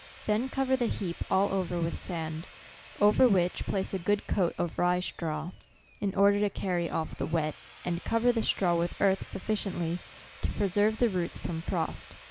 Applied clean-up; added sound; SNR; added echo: none; Sawing; 16 dB; none.